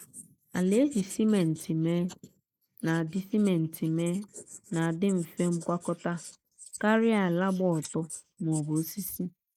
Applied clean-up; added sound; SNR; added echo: neural mask model Resemble Enhance denoiser.